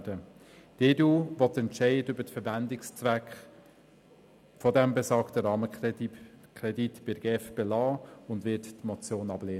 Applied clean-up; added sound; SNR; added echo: none; none; none; none.